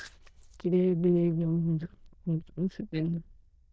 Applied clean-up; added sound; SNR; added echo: neural diffusion model UNIVERSE++.